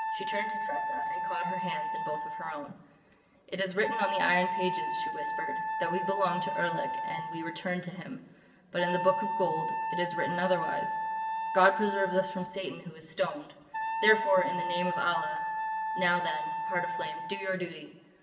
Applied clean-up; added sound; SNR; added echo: none; Wind instrument, woodwind instrument; 2 dB; reverberation time 2.5 s.